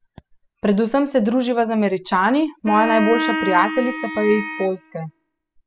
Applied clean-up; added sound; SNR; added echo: classical method spectral subtraction.